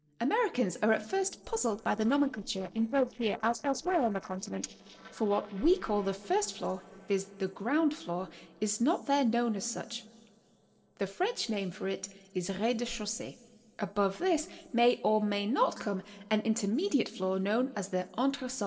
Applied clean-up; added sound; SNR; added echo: neural separator model SepFormer DNS4.